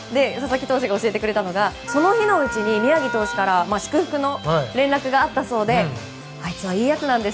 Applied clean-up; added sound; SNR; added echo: none; Wind instrument, woodwind instrument; 7 dB; none.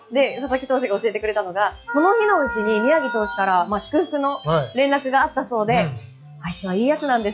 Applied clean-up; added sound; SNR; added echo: classical method log-MMSE.